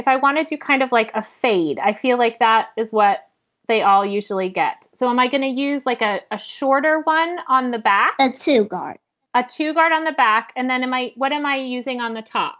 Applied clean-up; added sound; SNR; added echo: none; none; none; none.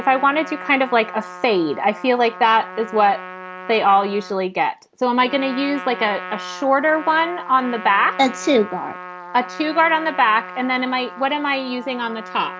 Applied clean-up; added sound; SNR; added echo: none; Trumpet; 14 dB; none.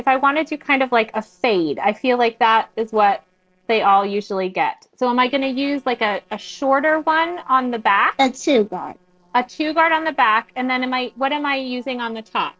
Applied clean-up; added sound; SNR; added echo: neural separator model SepFormer DNS4.